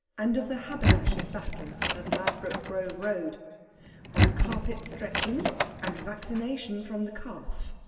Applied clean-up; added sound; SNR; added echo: none; Door; -5 dB; reverberation time 2.1 s.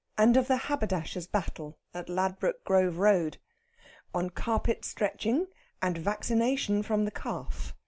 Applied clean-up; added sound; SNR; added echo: none; none; none; none.